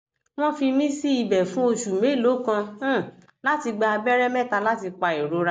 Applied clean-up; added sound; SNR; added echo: none; none; none; none.